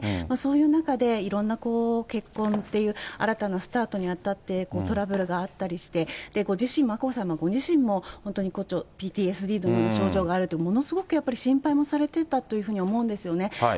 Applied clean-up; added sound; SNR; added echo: none; none; none; none.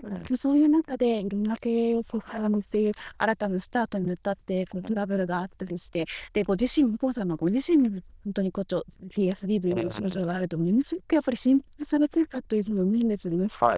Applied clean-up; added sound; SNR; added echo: neural diffusion model UNIVERSE++.